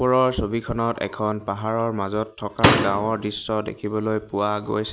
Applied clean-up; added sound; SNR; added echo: none; Slam; -2 dB; none.